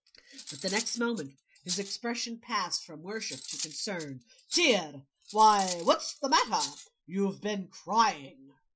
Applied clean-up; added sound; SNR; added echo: classical method Wiener filter.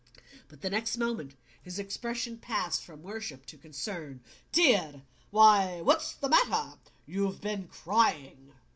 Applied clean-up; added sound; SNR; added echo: none; none; none; none.